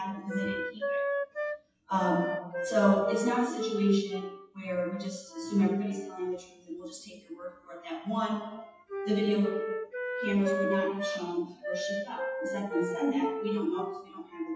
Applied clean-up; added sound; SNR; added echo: classical method WPE with log-MMSE.